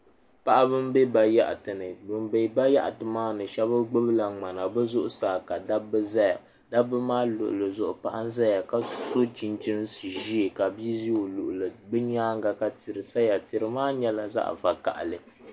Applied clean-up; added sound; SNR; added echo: none; none; none; none.